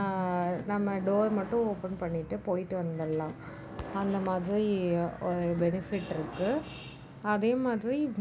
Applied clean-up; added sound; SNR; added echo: none; Subway, metro, underground / Sliding door; 15 dB; none.